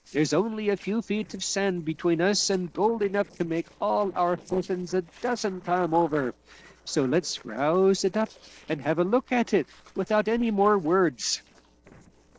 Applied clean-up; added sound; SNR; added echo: neural separator model SepFormer DNS4.